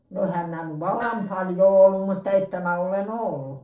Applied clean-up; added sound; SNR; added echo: neural separator model SepFormer DNS4.